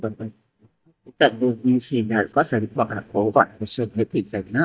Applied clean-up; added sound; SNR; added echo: neural mask model DeepFilterNet 3.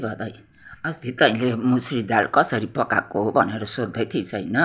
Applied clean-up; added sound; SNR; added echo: none; none; none; none.